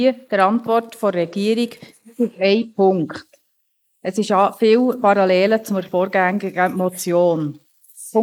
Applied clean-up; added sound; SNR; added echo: neural mask model Resemble Enhance denoiser.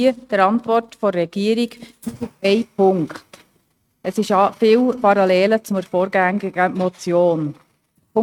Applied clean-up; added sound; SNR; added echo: neural mask model RNNoise.